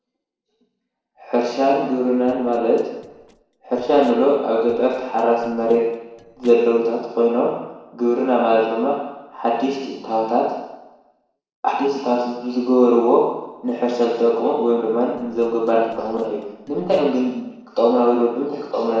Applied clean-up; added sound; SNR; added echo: neural separator model SepFormer DNS4.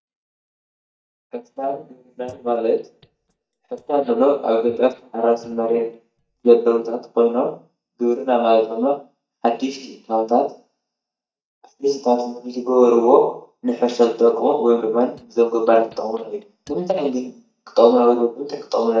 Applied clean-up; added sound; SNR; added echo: neural mask model DeepFilterNet 3.